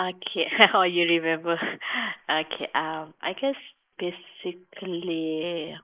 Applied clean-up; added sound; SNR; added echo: neural mask model Resemble Enhance denoiser.